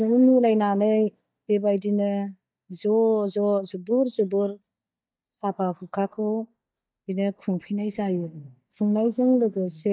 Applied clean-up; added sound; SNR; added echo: neural mask model DeepFilterNet 3.